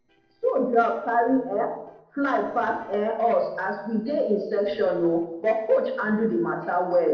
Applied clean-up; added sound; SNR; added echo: neural separator model SepFormer DNS4.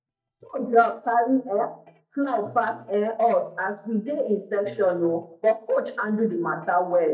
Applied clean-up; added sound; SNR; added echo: neural mask model DeepFilterNet 3.